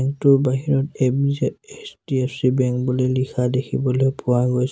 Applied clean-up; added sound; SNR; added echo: none; none; none; none.